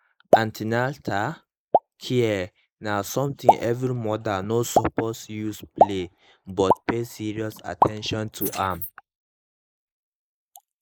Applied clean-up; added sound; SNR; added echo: neural mask model Resemble Enhance denoiser.